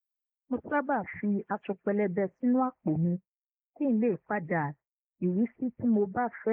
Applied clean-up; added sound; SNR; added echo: neural mask model Resemble Enhance denoiser.